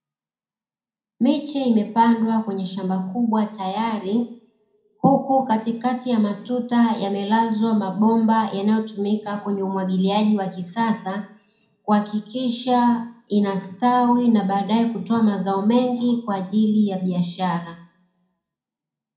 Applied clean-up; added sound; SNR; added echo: none; none; none; reverberation time 0.4 s.